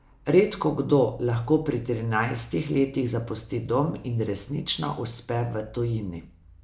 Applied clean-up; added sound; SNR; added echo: none; none; none; none.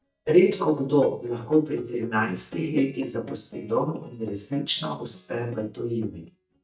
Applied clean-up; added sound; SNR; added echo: neural mask model DeepFilterNet 3.